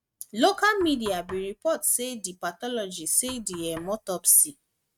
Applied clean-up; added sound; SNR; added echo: neural mask model RNNoise.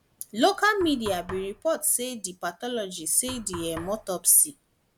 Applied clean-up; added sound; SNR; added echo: none; Knock; 19 dB; none.